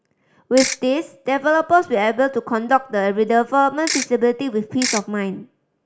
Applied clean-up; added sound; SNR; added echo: none; Ratchet, pawl / Percussion; 5 dB; none.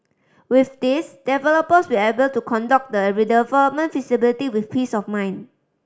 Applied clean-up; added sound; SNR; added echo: none; none; none; none.